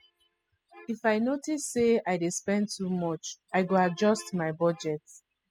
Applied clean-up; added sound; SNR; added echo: classical method spectral subtraction.